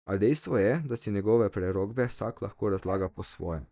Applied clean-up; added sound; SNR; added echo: neural mask model DeepFilterNet 3.